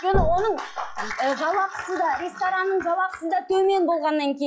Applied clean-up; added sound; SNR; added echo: classical method log-MMSE.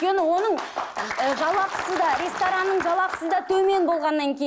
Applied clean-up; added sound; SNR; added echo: none; none; none; none.